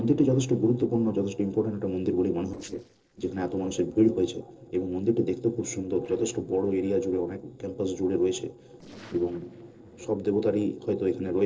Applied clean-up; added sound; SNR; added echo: neural separator model SepFormer DNS4.